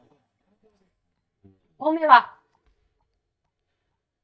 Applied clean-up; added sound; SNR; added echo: neural mask model DeepFilterNet 3.